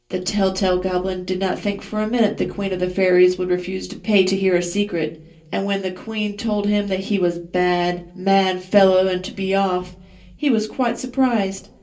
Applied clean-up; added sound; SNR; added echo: none; none; none; reverberation time 0.3 s.